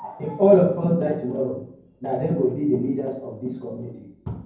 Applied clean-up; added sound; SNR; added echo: none; none; none; reverberation time 0.9 s.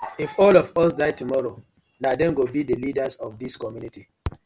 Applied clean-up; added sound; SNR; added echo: none; none; none; none.